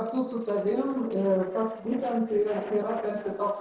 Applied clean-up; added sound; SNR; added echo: neural separator model SepFormer DNS4.